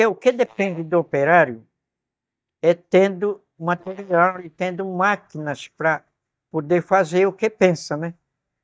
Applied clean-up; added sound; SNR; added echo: neural mask model DeepFilterNet 3.